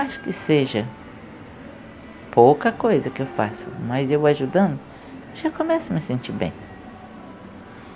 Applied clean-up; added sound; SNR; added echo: none; none; none; none.